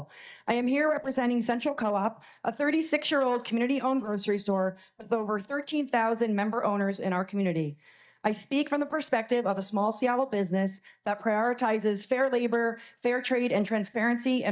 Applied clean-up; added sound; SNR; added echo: neural mask model DeepFilterNet 3.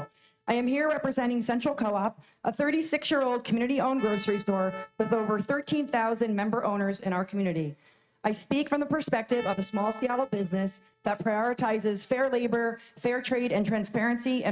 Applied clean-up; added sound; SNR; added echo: neural mask model RNNoise.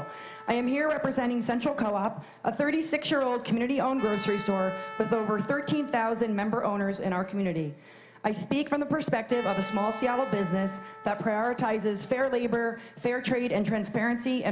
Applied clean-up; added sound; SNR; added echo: none; Trumpet; 17 dB; none.